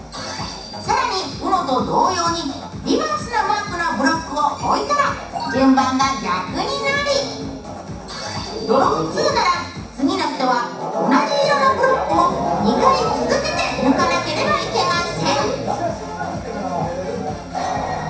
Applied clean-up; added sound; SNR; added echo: none; none; none; reverberation time 0.7 s.